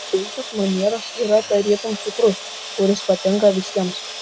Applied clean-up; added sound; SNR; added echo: none; Sawing; 12 dB; none.